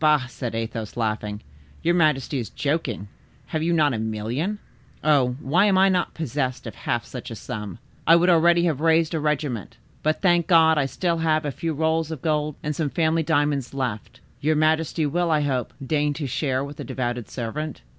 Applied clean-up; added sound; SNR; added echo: none; none; none; none.